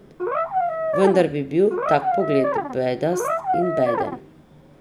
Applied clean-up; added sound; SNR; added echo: none; Brass instrument; 1 dB; none.